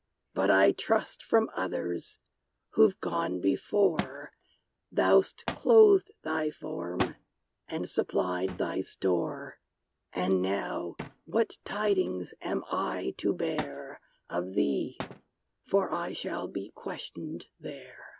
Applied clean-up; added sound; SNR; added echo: none; Thump, thud; 16 dB; none.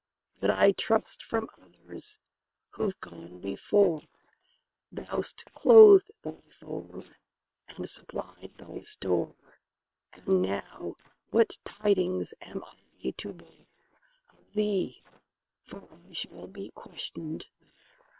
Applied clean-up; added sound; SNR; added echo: neural separator model SepFormer WHAM!.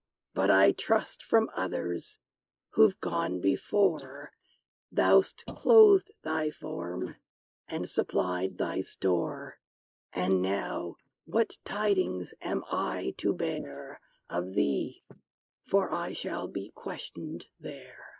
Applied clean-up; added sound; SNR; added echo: neural mask model Resemble Enhance denoiser.